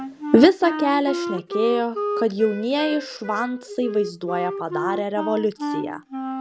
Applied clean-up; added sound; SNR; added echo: none; Wind instrument, woodwind instrument; 7 dB; none.